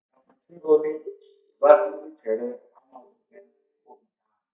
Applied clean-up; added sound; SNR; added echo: neural mask model DeepFilterNet 3.